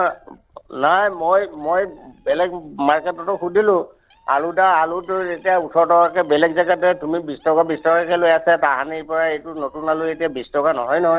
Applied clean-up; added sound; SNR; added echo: neural separator model SepFormer DNS4.